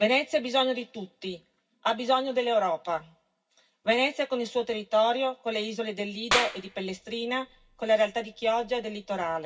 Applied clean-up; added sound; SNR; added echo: none; Clapping; 7 dB; reverberation time 0.4 s.